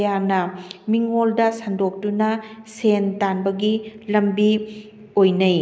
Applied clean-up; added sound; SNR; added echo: none; none; none; none.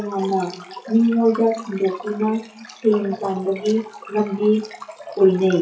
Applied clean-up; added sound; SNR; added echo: classical method WPE with log-MMSE.